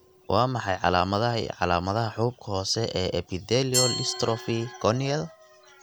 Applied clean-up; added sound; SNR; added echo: none; Glass; 11 dB; none.